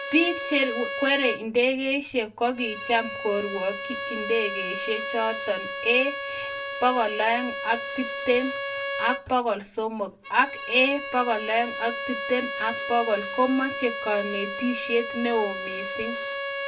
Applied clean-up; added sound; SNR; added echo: none; Bowed string instrument; 6 dB; reverberation time 0.2 s.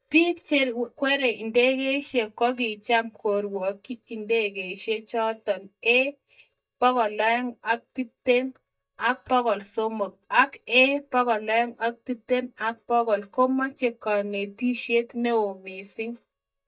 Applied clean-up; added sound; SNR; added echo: neural mask model DeepFilterNet 3.